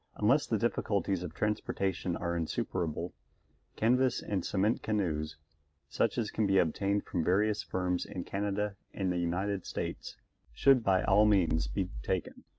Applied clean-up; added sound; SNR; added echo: none; none; none; none.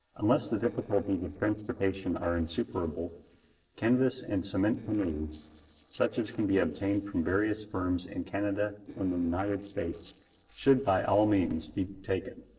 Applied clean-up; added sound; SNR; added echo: neural separator model SepFormer DNS4.